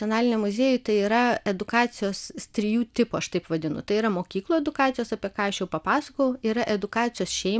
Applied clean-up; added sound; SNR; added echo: none; none; none; none.